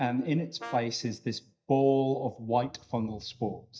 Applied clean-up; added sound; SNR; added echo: neural mask model DeepFilterNet 3.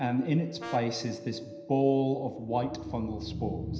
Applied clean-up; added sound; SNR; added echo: none; Brass instrument; 12 dB; reverberation time 0.9 s.